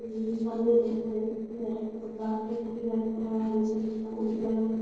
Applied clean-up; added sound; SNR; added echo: neural separator model SepFormer DNS4.